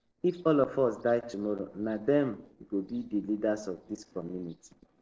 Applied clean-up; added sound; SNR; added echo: neural separator model SepFormer DNS4.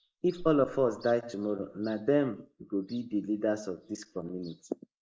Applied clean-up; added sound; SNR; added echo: neural mask model Resemble Enhance denoiser.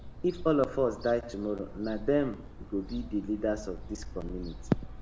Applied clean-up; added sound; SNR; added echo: none; Gull, seagull / Fowl; 11 dB; none.